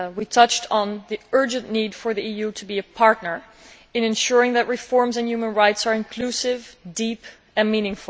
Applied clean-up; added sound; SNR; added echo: none; none; none; none.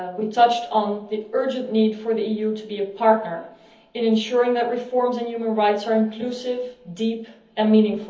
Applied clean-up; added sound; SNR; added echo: none; none; none; reverberation time 0.7 s.